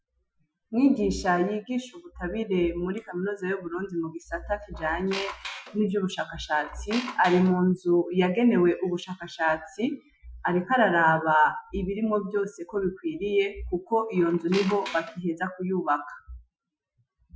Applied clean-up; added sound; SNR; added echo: classical method Wiener filter.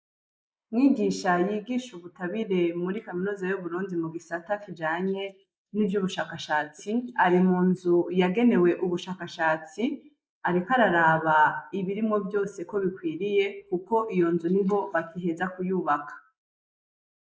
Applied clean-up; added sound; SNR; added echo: neural mask model Resemble Enhance denoiser.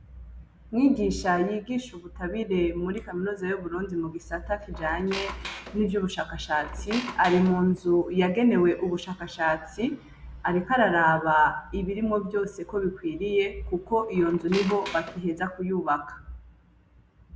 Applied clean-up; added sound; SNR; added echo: none; Squeak; 13 dB; none.